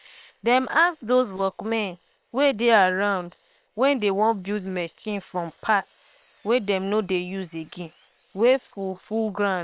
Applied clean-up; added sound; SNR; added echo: neural separator model SepFormer WHAM!.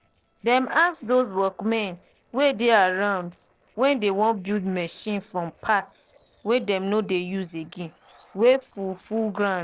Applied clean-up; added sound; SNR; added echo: neural separator model SepFormer DNS4.